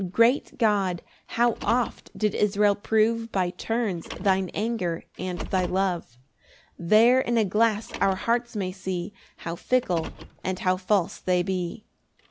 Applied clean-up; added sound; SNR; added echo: none; Car; 19 dB; none.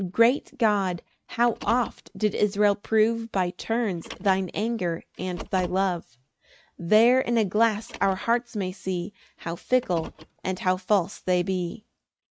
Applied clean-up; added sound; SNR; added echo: neural mask model RNNoise.